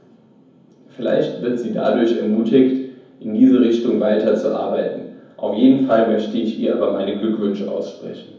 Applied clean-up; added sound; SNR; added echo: none; none; none; reverberation time 0.7 s.